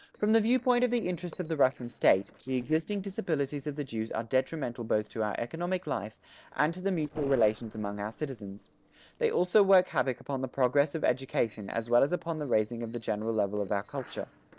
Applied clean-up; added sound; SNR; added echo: neural separator model SepFormer DNS4.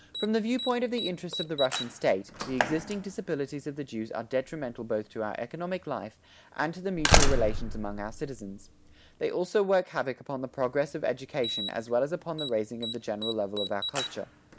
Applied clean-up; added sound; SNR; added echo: none; Slam; 2 dB; none.